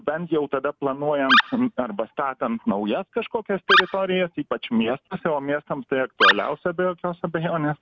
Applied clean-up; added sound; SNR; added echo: none; Animal; -2 dB; none.